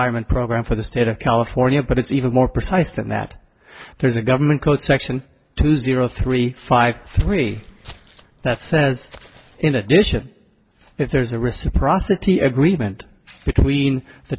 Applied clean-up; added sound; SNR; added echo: neural separator model SepFormer DNS4.